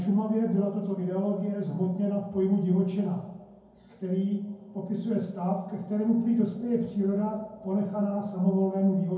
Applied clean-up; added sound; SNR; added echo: none; none; none; reverberation time 0.9 s.